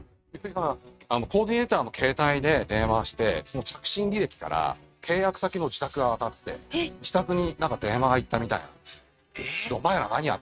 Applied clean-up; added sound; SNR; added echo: neural mask model RNNoise.